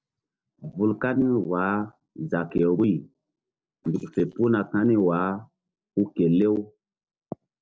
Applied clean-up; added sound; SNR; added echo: neural separator model SepFormer DNS4.